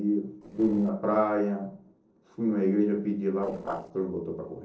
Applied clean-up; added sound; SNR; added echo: neural separator model SepFormer DNS4.